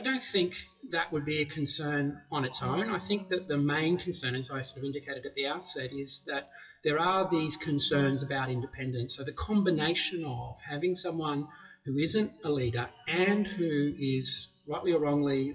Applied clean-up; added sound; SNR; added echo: classical method WPE with log-MMSE.